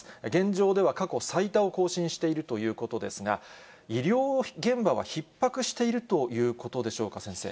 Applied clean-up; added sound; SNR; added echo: none; none; none; none.